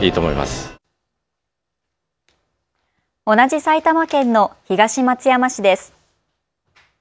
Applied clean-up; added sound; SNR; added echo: none; none; none; none.